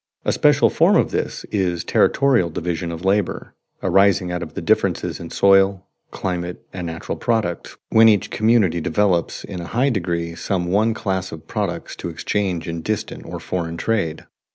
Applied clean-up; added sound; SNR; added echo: none; none; none; none.